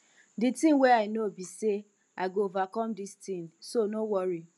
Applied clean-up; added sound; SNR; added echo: none; none; none; none.